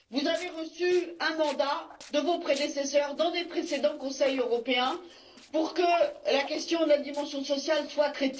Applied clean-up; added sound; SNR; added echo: neural separator model SepFormer DNS4.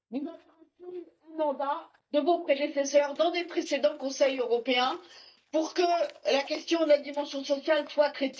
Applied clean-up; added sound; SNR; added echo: neural mask model DeepFilterNet 3.